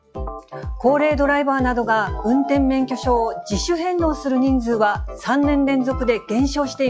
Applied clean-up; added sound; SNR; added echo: classical method log-MMSE.